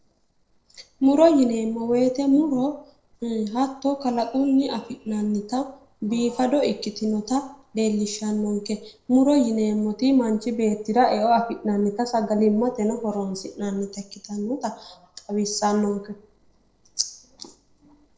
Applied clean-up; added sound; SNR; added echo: neural separator model SepFormer DNS4.